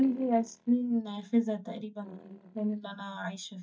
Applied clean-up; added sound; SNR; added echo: neural mask model DeepFilterNet 3.